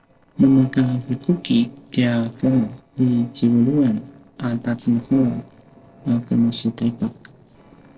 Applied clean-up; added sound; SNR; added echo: neural separator model SepFormer DNS4.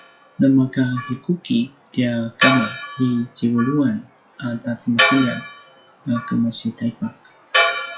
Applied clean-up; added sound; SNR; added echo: classical method WPE with log-MMSE.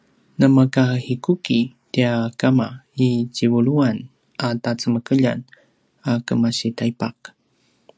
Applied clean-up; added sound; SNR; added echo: none; none; none; none.